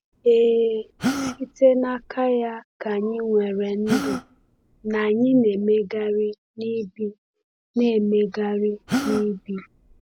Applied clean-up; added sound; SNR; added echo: none; Gasp; 8 dB; none.